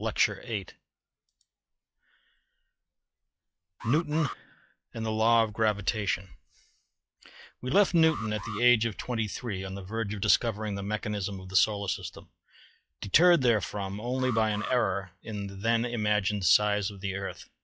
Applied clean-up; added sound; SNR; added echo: classical method log-MMSE.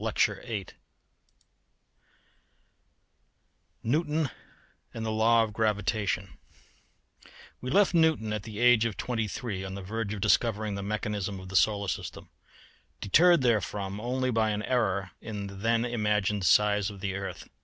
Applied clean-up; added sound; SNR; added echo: none; none; none; none.